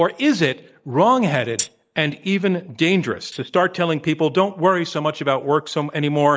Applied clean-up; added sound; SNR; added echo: neural mask model DeepFilterNet 3.